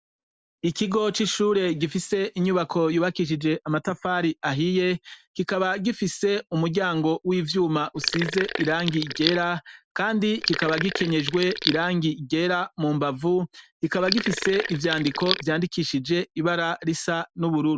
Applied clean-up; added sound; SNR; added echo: none; Sink (filling or washing); 5 dB; none.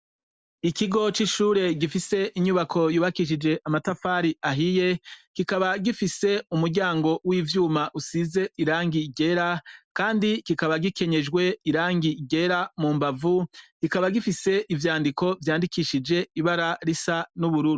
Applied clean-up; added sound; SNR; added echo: none; none; none; none.